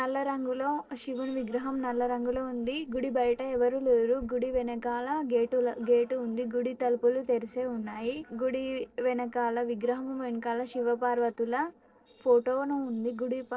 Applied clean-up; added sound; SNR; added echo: neural separator model SepFormer DNS4.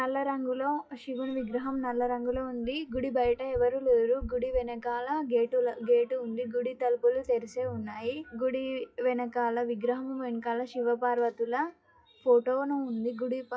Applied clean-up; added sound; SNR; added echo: classical method WPE with log-MMSE.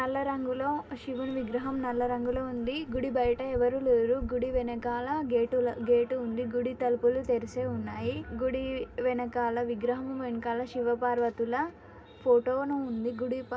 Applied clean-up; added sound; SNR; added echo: none; Run; 15 dB; reverberation time 0.3 s.